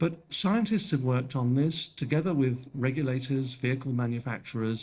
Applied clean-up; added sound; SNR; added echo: neural separator model SepFormer DNS4.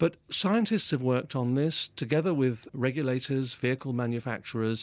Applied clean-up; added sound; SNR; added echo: none; none; none; none.